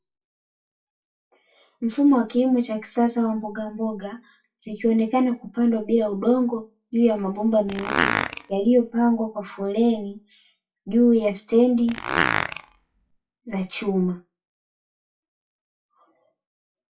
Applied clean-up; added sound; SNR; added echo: classical method WPE with log-MMSE.